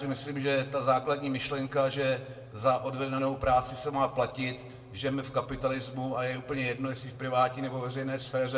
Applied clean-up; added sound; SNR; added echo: none; Engine; 20 dB; reverberation time 1.0 s.